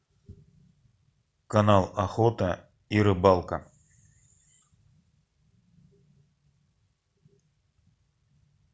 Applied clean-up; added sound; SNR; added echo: none; none; none; none.